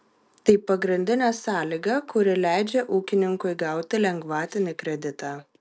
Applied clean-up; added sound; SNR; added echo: none; none; none; none.